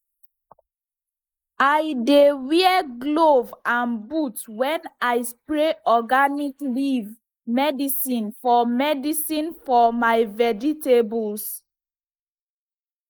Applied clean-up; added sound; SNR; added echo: neural mask model Resemble Enhance denoiser.